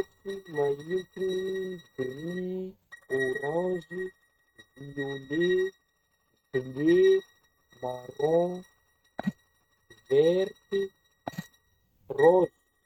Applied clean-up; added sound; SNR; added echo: neural mask model RNNoise.